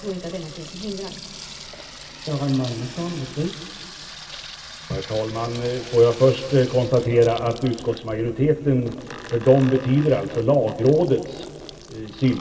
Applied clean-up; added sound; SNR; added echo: none; Sink (filling or washing) / Water tap, faucet; 17 dB; reverberation time 1.9 s.